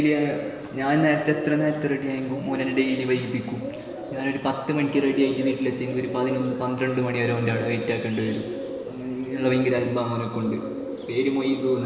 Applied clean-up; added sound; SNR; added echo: none; Bird; 10 dB; reverberation time 2.8 s.